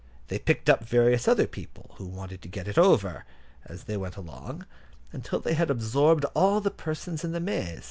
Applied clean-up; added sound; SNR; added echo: none; none; none; none.